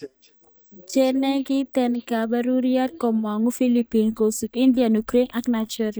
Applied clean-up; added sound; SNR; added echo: neural mask model DeepFilterNet 3.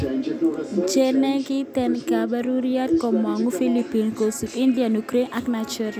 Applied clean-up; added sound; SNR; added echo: none; none; none; none.